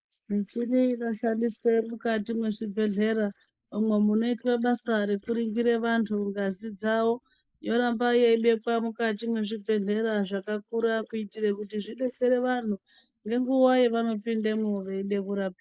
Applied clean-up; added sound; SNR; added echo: neural mask model Resemble Enhance denoiser.